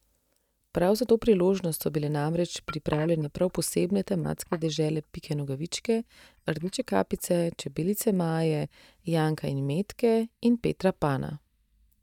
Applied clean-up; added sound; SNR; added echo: neural mask model DeepFilterNet 3.